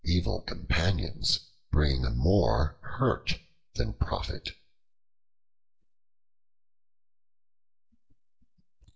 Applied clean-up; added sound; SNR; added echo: none; none; none; none.